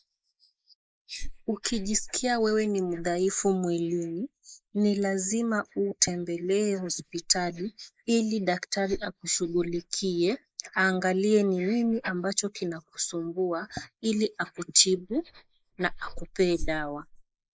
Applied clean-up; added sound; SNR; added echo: neural mask model Resemble Enhance denoiser.